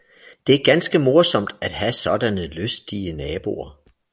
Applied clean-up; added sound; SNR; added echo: none; none; none; none.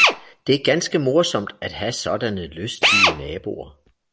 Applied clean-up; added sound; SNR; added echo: none; Drill; 0 dB; none.